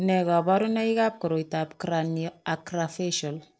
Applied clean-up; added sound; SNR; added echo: neural separator model SepFormer DNS4.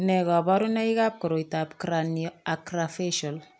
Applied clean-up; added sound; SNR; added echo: none; none; none; none.